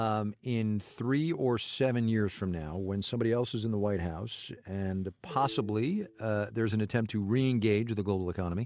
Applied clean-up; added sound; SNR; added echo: neural mask model DeepFilterNet 3.